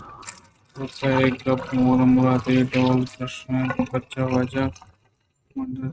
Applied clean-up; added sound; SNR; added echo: neural mask model RNNoise.